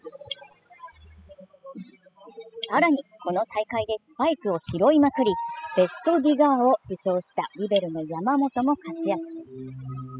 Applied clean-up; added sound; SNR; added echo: classical method spectral subtraction.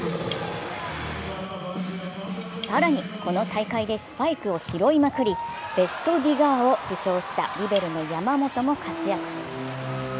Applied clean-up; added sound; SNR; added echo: none; Cutlery, silverware / Tap; 16 dB; none.